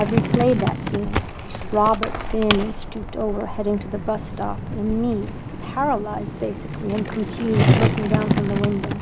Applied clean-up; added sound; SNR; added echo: none; Skateboard; 0 dB; none.